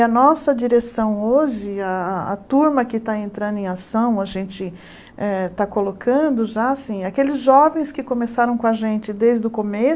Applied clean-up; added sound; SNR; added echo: none; none; none; none.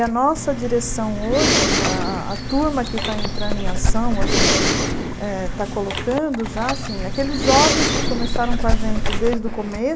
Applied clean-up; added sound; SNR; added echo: none; Dog + Respiratory sounds; -3 dB; none.